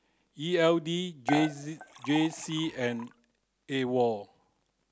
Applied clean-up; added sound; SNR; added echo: none; Dishes, pots, and pans / Chink, clink; 9 dB; none.